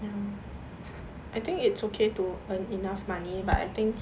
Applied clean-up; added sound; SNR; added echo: none; none; none; none.